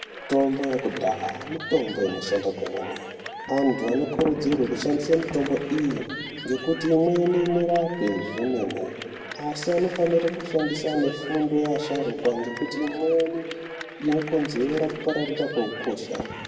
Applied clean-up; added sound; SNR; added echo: none; Cheering / Clapping; 13 dB; reverberation time 1.8 s.